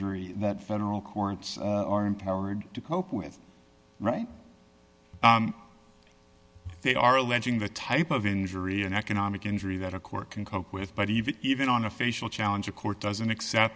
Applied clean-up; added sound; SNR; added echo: none; none; none; none.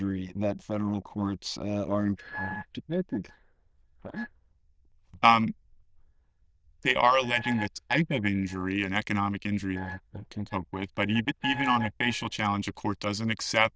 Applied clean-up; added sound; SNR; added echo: neural diffusion model UNIVERSE++.